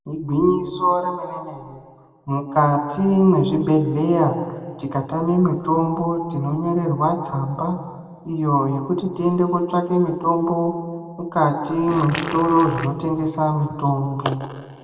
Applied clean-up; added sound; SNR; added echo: none; Fart; 11 dB; reverberation time 1.9 s.